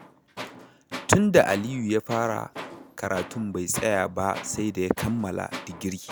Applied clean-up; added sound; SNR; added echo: none; Tools; 14 dB; none.